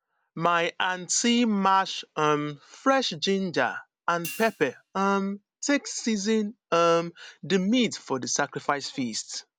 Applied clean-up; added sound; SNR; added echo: none; Hi-hat; 18 dB; none.